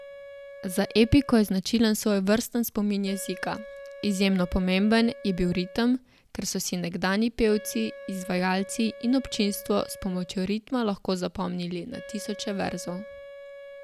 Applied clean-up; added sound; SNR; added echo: none; Wind instrument, woodwind instrument; 18 dB; none.